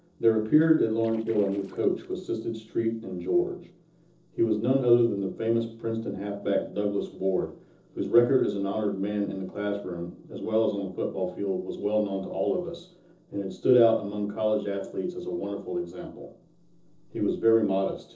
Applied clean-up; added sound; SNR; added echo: neural separator model SepFormer DNS4.